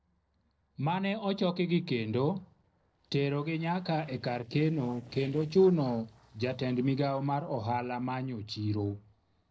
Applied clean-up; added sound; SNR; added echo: neural separator model SepFormer DNS4.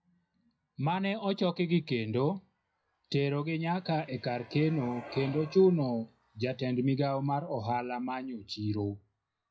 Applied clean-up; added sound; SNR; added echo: classical method WPE with log-MMSE.